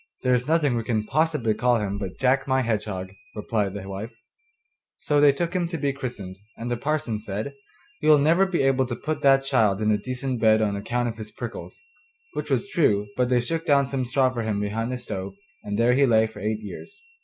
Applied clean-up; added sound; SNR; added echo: none; none; none; none.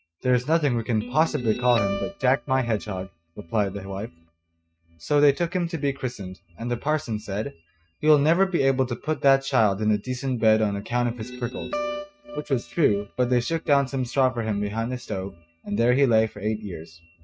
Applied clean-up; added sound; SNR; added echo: neural mask model RNNoise.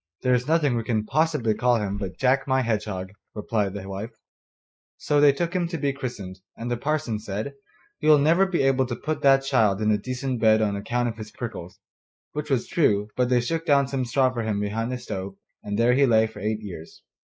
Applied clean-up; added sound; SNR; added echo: neural mask model Resemble Enhance denoiser.